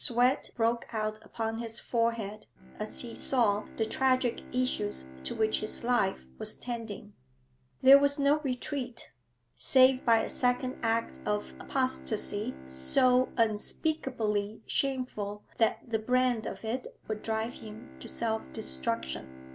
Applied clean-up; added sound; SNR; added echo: none; Bowed string instrument; 19 dB; none.